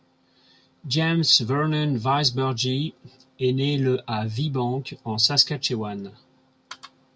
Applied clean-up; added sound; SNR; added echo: none; none; none; none.